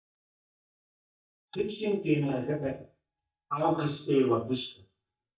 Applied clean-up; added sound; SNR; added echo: neural mask model DeepFilterNet 3.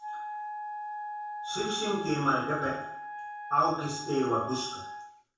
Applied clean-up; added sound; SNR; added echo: none; Wind instrument, woodwind instrument; 7 dB; reverberation time 0.7 s.